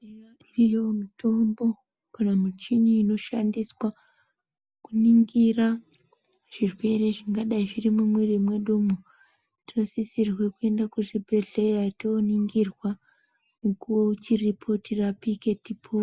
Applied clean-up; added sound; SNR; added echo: none; none; none; none.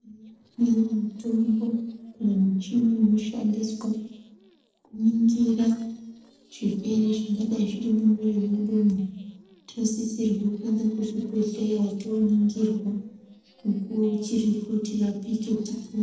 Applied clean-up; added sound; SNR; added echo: neural separator model SepFormer DNS4.